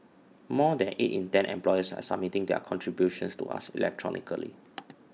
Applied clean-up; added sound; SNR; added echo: none; none; none; none.